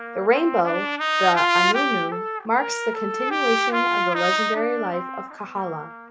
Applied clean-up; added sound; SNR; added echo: none; Trumpet; -1 dB; none.